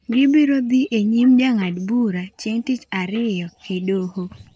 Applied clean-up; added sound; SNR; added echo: neural separator model SepFormer DNS4.